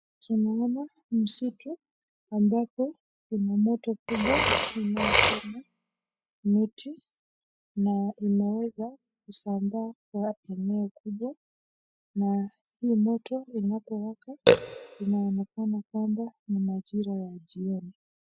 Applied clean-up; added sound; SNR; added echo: classical method spectral subtraction.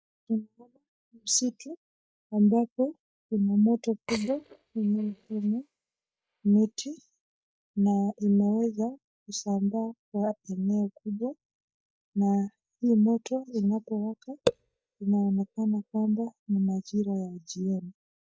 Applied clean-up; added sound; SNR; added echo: neural mask model DeepFilterNet 3.